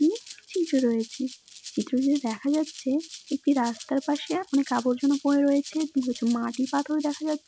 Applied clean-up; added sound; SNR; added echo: none; Rattle (instrument); 19 dB; none.